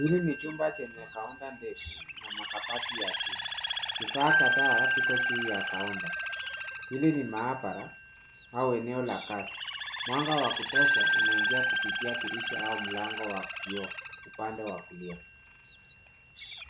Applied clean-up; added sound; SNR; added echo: none; Wind chime + Bird; -2 dB; none.